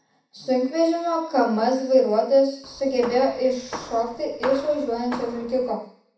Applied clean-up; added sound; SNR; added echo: none; Hammer; 14 dB; reverberation time 0.7 s.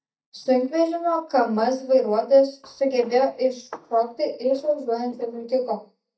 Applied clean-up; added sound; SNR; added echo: neural mask model DeepFilterNet 3.